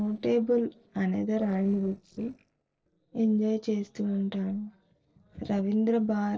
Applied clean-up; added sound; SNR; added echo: neural separator model SepFormer DNS4.